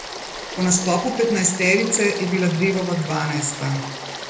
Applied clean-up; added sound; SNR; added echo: none; Stream / Frog; 11 dB; reverberation time 0.7 s.